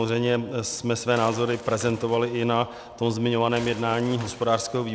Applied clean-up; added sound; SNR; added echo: none; Bird; 18 dB; none.